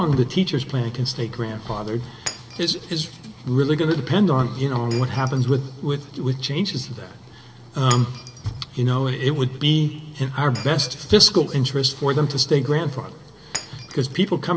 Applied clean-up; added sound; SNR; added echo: none; Shatter; 20 dB; reverberation time 2.4 s.